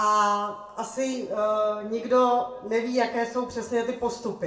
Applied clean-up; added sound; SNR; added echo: none; none; none; reverberation time 0.3 s.